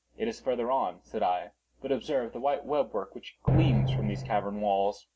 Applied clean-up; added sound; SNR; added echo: none; Drum; -4 dB; none.